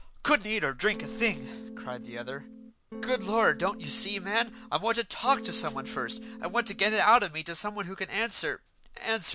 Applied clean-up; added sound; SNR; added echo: none; Electric guitar / Strum; 13 dB; none.